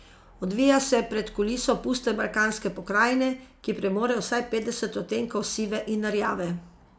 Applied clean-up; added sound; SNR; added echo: none; none; none; none.